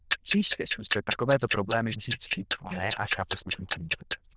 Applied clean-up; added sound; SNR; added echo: neural diffusion model UNIVERSE++.